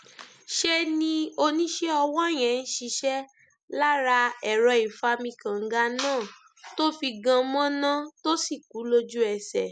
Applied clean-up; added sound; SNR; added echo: none; none; none; none.